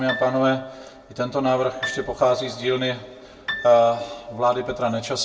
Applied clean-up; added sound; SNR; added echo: none; Piano; 14 dB; reverberation time 0.2 s.